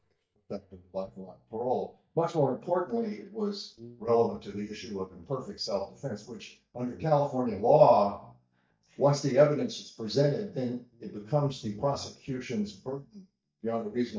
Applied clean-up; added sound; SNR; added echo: neural mask model DeepFilterNet 3.